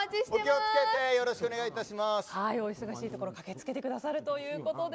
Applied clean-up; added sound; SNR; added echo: none; none; none; none.